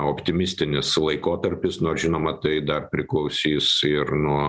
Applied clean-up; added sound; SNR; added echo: none; none; none; none.